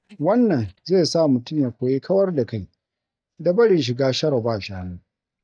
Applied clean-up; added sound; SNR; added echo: neural mask model DeepFilterNet 3.